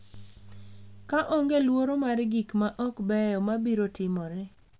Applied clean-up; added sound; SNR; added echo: none; none; none; none.